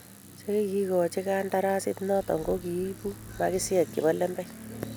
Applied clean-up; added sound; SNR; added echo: none; Wind; 19 dB; none.